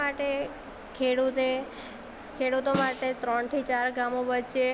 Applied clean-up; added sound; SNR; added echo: none; Snare drum; 11 dB; none.